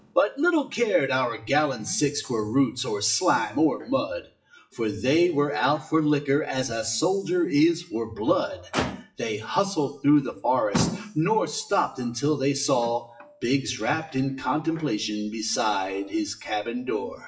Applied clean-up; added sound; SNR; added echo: classical method WPE with log-MMSE.